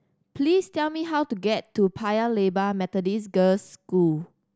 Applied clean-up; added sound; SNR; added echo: none; none; none; none.